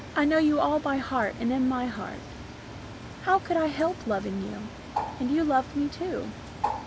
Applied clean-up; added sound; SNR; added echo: none; Bird; 10 dB; none.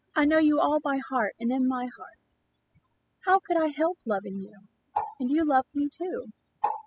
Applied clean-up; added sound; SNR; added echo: classical method spectral subtraction.